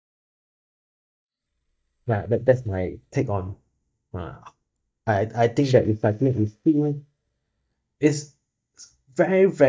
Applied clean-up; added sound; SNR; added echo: neural mask model DeepFilterNet 3.